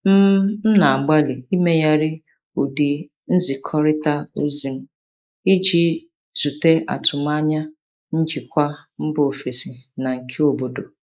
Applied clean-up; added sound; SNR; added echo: neural mask model Resemble Enhance denoiser.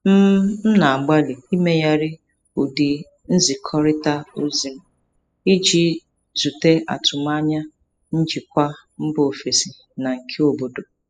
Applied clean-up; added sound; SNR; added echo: classical method spectral subtraction.